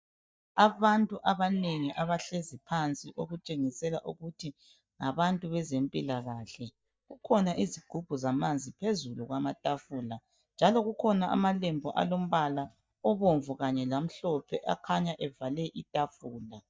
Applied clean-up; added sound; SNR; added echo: neural mask model DeepFilterNet 3.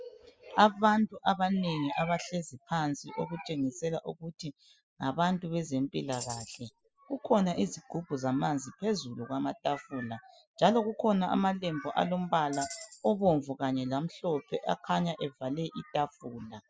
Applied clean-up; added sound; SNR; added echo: classical method spectral subtraction.